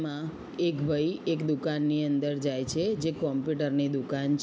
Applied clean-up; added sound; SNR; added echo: none; none; none; none.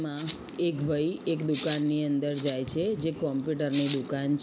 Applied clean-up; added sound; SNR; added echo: none; Rattle (instrument); 9 dB; none.